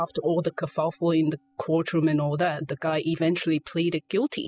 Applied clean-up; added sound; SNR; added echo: classical method spectral subtraction.